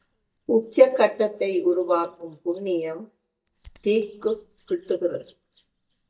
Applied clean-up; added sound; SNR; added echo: neural mask model DeepFilterNet 3.